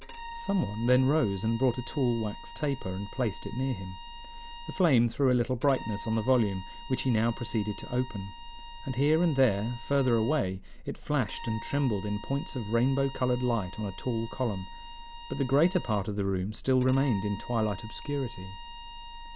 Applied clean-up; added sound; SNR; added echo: none; Bowed string instrument; 16 dB; none.